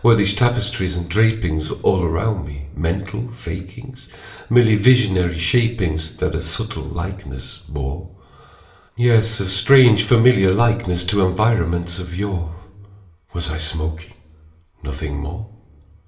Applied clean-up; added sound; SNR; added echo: none; none; none; reverberation time 1.3 s.